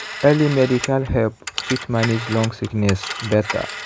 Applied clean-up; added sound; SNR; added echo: none; Telephone; 10 dB; none.